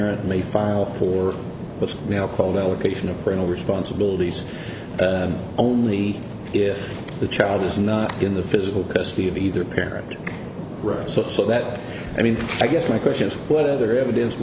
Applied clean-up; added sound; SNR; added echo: none; none; none; none.